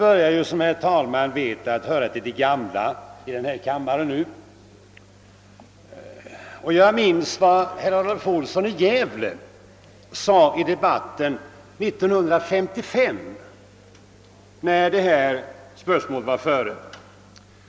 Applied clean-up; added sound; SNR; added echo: none; none; none; none.